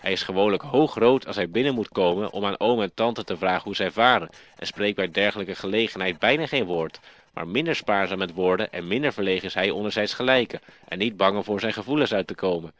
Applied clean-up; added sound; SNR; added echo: neural separator model SepFormer DNS4.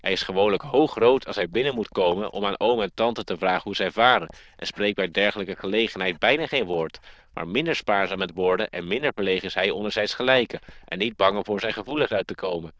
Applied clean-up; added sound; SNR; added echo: neural diffusion model UNIVERSE++.